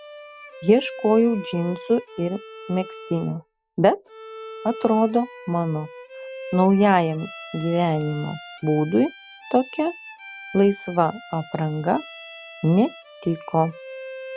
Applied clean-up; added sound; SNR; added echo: none; Bowed string instrument; 16 dB; none.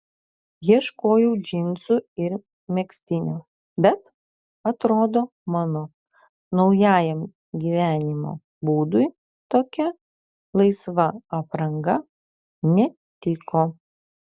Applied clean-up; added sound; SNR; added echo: none; none; none; none.